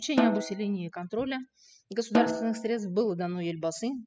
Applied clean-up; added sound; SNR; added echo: classical method spectral subtraction.